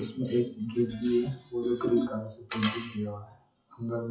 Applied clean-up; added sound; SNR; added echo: classical method WPE with log-MMSE.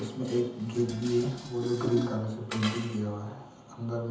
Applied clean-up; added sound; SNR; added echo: none; Dishes, pots, and pans; 11 dB; reverberation time 0.8 s.